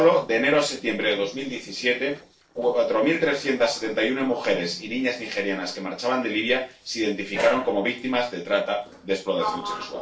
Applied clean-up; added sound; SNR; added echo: neural separator model SepFormer DNS4.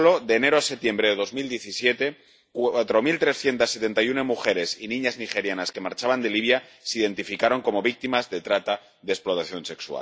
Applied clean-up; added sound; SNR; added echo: none; none; none; none.